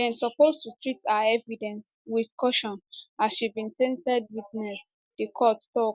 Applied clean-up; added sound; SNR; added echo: none; none; none; none.